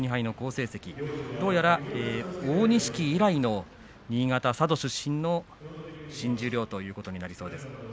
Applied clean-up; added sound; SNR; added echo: none; none; none; none.